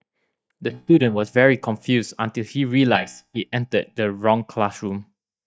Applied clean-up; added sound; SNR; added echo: neural mask model DeepFilterNet 3.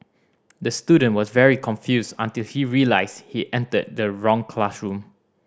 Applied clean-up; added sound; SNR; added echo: none; none; none; none.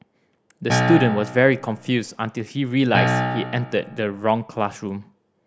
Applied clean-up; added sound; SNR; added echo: none; Piano; 2 dB; none.